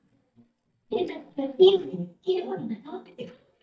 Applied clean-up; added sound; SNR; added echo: neural mask model DeepFilterNet 3.